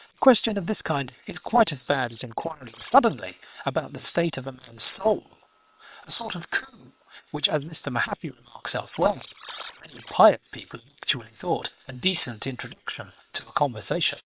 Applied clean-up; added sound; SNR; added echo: neural separator model SepFormer WHAM!.